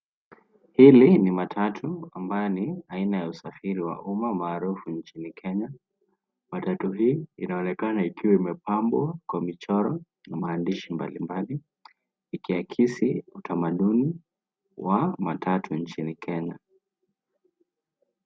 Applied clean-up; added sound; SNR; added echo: none; none; none; none.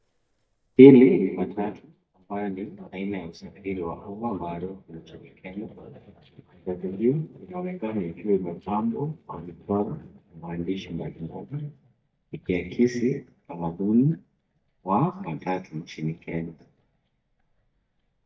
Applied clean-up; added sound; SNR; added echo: neural mask model DeepFilterNet 3.